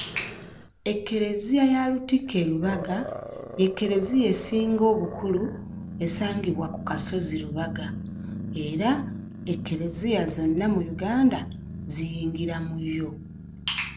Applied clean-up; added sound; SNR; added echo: none; Growling; 11 dB; none.